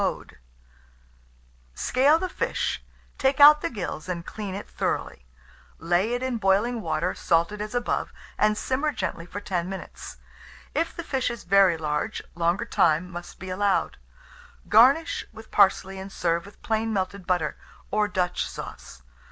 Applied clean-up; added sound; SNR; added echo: none; none; none; none.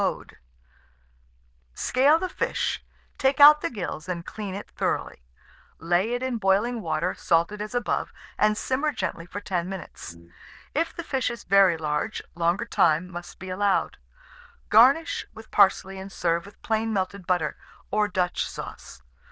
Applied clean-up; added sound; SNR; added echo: neural diffusion model UNIVERSE++.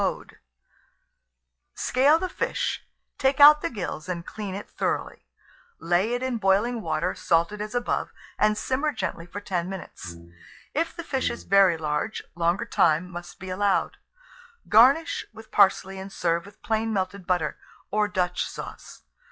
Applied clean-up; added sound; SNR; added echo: classical method log-MMSE.